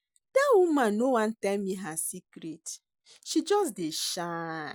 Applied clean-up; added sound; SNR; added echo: none; none; none; none.